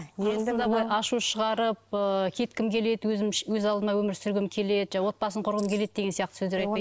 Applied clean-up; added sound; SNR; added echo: neural separator model SepFormer DNS4.